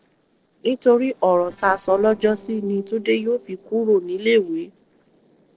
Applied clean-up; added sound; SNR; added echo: neural separator model SepFormer DNS4.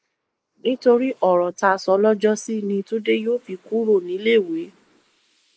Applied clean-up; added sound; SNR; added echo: neural mask model Resemble Enhance denoiser.